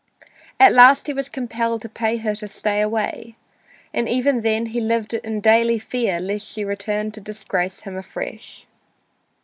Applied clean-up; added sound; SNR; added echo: none; none; none; none.